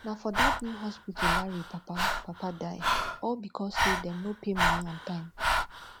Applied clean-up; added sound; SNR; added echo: none; Breathing; -4 dB; none.